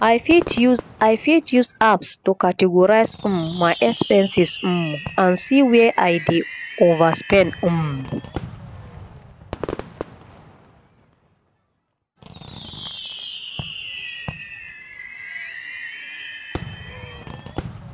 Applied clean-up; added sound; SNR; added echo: none; Fireworks; 14 dB; none.